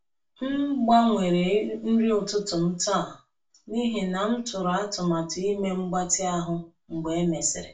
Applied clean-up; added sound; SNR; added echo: none; none; none; reverberation time 0.3 s.